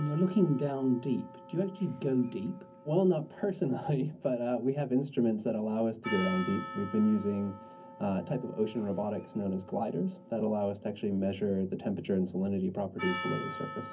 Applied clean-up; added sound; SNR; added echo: none; Percussion; 15 dB; reverberation time 0.3 s.